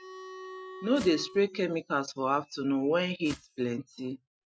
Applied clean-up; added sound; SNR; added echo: classical method Wiener filter.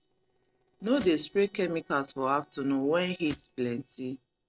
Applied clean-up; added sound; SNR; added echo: neural separator model SepFormer DNS4.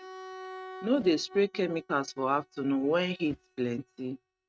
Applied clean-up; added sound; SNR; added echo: neural mask model RNNoise.